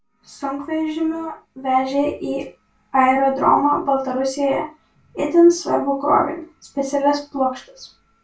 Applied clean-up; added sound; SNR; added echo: none; none; none; reverberation time 0.2 s.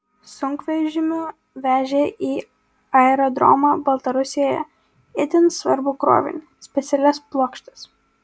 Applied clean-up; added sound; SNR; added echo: none; none; none; none.